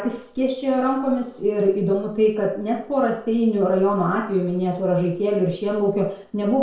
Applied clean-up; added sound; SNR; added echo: neural separator model SepFormer DNS4.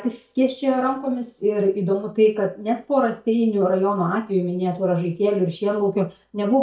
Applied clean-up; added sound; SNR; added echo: neural mask model DeepFilterNet 3.